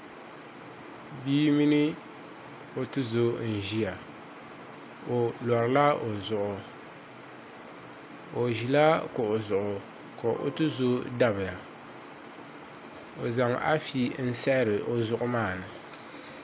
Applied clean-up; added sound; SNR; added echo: none; none; none; none.